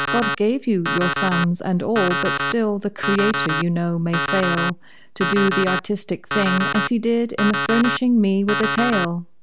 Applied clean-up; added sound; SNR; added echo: none; Alarm; 4 dB; none.